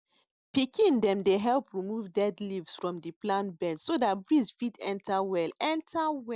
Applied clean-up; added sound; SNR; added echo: none; none; none; none.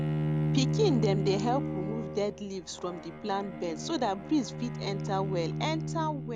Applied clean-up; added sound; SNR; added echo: none; Bowed string instrument; 1 dB; none.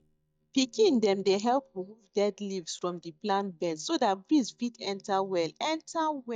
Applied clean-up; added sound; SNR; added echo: neural mask model DeepFilterNet 3.